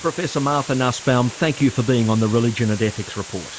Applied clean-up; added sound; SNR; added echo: none; Water; 16 dB; none.